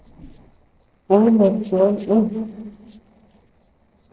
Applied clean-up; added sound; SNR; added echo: neural separator model SepFormer DNS4.